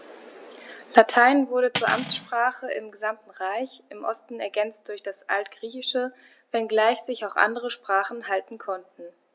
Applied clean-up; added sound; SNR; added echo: none; Cutlery, silverware; 10 dB; none.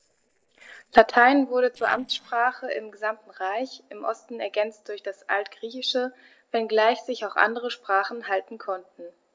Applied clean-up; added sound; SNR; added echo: neural separator model SepFormer DNS4.